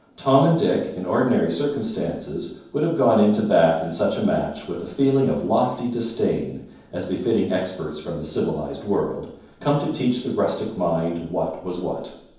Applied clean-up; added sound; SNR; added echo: none; none; none; reverberation time 0.9 s.